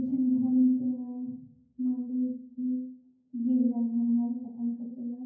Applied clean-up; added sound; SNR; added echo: none; none; none; reverberation time 0.9 s.